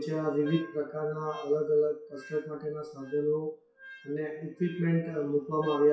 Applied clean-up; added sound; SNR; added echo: classical method WPE with log-MMSE.